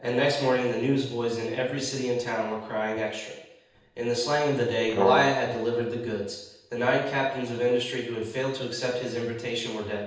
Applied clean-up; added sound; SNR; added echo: none; Brass instrument; 0 dB; reverberation time 0.8 s.